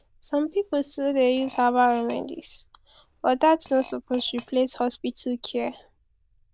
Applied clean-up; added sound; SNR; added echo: neural diffusion model UNIVERSE++.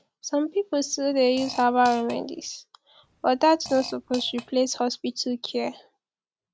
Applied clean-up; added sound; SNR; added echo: none; Fart; 19 dB; none.